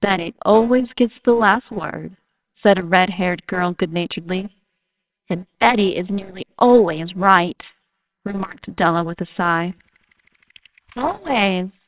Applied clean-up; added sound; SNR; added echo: neural separator model SepFormer WHAMR!.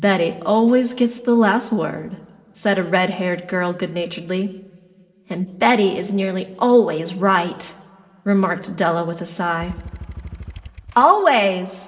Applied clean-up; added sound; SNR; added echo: none; Motorcycle / Engine; 16 dB; reverberation time 2.6 s.